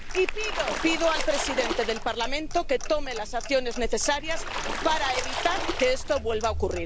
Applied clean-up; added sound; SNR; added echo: none; Clock + Splash, splatter; 3 dB; none.